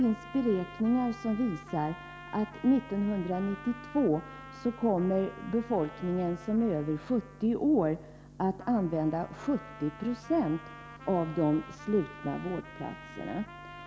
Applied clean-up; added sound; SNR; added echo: none; Trumpet; 18 dB; none.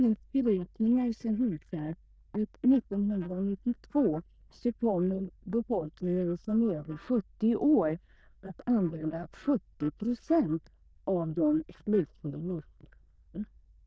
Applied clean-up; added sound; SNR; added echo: neural diffusion model UNIVERSE++.